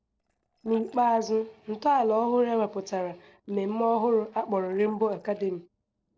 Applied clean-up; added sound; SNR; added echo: neural separator model SepFormer DNS4.